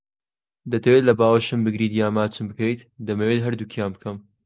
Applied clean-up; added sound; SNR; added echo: none; none; none; none.